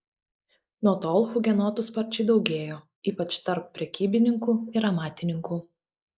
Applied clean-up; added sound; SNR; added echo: neural mask model Resemble Enhance denoiser.